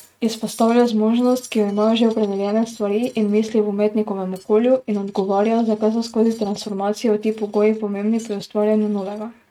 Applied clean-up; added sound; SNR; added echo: neural mask model RNNoise.